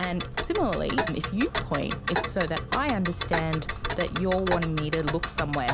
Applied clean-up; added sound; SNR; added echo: none; Tick; 1 dB; none.